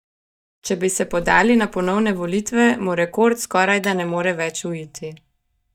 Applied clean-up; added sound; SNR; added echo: neural mask model DeepFilterNet 3.